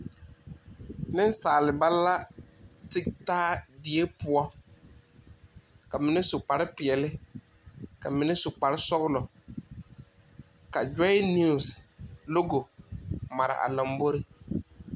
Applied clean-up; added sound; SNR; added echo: none; none; none; none.